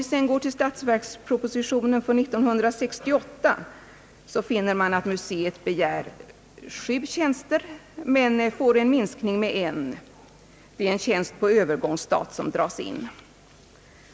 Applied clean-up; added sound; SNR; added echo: none; none; none; none.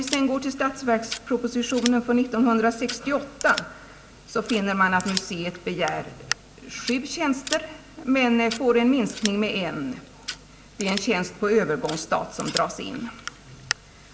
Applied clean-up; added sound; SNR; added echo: none; Scissors; 13 dB; reverberation time 0.9 s.